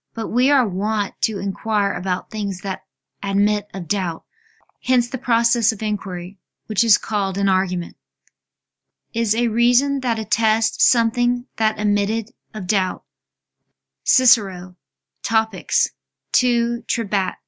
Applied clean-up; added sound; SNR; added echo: none; none; none; none.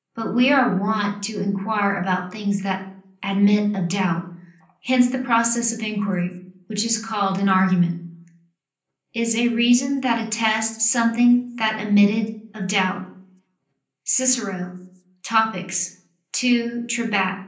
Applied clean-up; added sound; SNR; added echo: none; none; none; reverberation time 0.6 s.